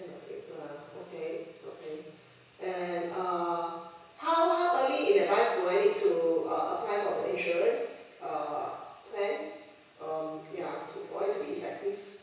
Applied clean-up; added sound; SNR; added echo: none; none; none; reverberation time 1.1 s.